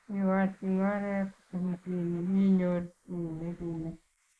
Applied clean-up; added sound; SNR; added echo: neural mask model Resemble Enhance denoiser.